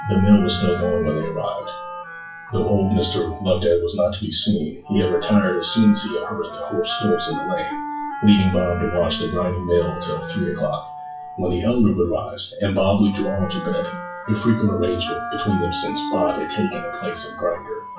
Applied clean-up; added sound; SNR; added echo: classical method WPE with log-MMSE.